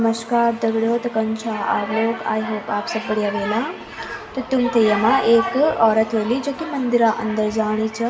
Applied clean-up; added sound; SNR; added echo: none; Bird; 19 dB; reverberation time 2.2 s.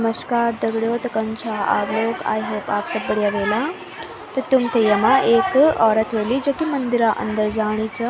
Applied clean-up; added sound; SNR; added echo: none; none; none; none.